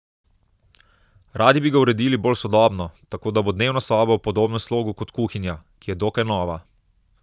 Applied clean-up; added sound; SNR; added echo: none; none; none; none.